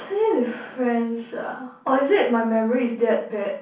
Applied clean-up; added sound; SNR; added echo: none; none; none; reverberation time 0.6 s.